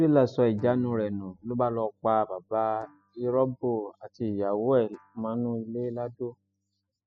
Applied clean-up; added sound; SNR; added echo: classical method spectral subtraction.